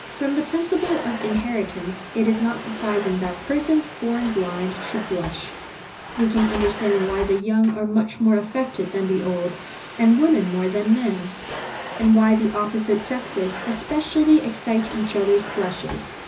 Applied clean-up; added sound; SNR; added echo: none; Domestic sounds, home sounds; 12 dB; reverberation time 0.4 s.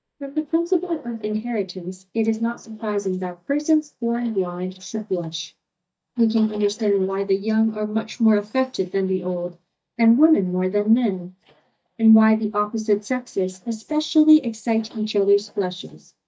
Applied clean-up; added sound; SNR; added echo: neural mask model DeepFilterNet 3.